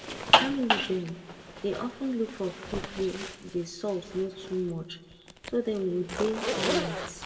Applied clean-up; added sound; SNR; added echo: none; Zipper (clothing); 0 dB; reverberation time 1.1 s.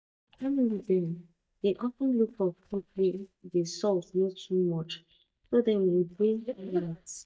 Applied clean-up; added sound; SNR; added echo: neural mask model DeepFilterNet 3.